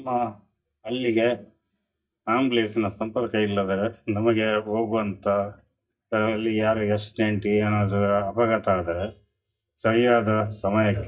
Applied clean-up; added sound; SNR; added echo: neural mask model DeepFilterNet 3.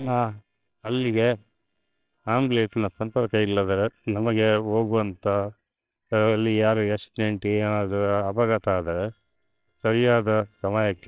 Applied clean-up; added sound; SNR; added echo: neural separator model SepFormer WHAMR!.